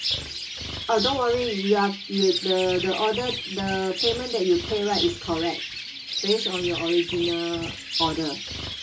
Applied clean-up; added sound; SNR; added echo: none; Bird; 5 dB; reverberation time 0.2 s.